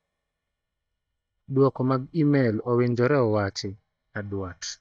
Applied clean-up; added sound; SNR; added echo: neural mask model DeepFilterNet 3.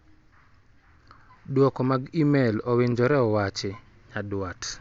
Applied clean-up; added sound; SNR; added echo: none; none; none; none.